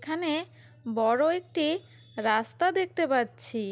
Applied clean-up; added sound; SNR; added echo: none; none; none; none.